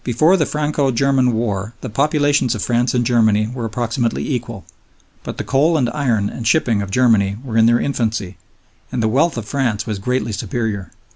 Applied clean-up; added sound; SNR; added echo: none; none; none; none.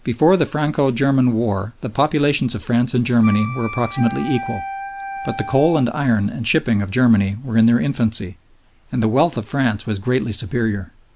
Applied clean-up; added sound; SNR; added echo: none; Wind instrument, woodwind instrument; 11 dB; none.